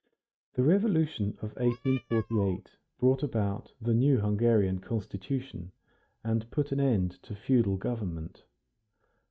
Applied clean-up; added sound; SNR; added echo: neural mask model RNNoise.